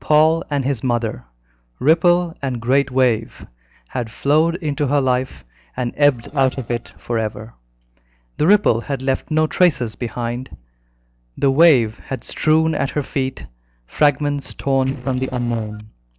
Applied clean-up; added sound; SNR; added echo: neural separator model SepFormer DNS4.